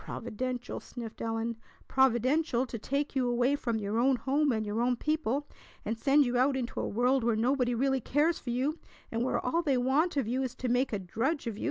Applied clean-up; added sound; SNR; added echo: none; none; none; none.